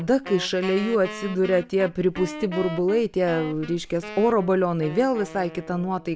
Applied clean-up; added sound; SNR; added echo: none; Wind instrument, woodwind instrument; 14 dB; none.